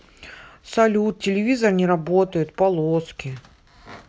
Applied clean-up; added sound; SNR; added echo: none; none; none; none.